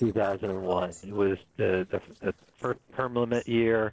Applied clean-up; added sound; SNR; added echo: neural separator model SepFormer DNS4.